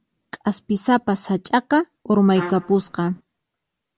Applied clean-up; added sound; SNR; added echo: none; Trumpet; 12 dB; none.